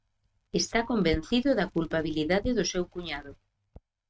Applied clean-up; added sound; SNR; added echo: neural mask model RNNoise.